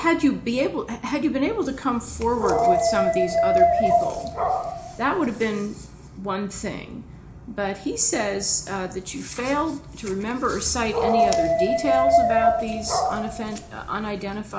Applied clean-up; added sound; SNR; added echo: none; Dog; -4 dB; reverberation time 0.4 s.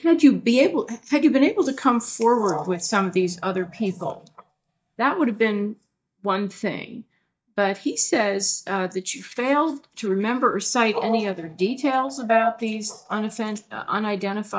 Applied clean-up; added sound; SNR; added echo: neural mask model DeepFilterNet 3.